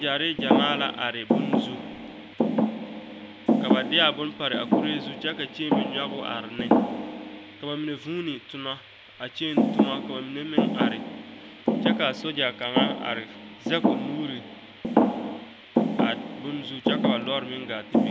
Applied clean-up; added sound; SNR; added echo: none; Thump, thud; -4 dB; none.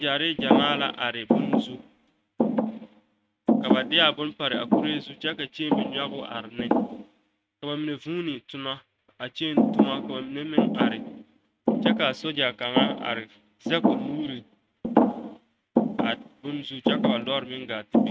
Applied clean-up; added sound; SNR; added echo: neural mask model RNNoise.